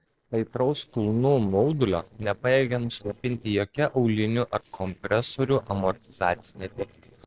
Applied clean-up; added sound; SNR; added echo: neural separator model SepFormer DNS4.